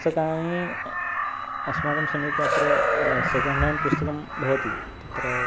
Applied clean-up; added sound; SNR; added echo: none; Crow; -2 dB; none.